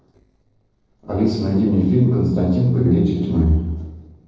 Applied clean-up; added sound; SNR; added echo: neural separator model SepFormer DNS4.